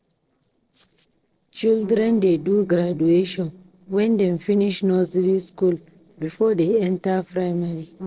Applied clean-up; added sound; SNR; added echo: neural separator model SepFormer DNS4.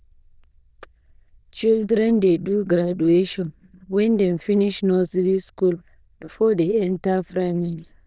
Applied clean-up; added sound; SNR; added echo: neural diffusion model UNIVERSE++.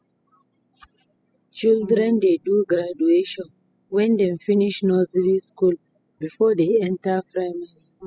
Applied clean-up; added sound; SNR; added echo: classical method spectral subtraction.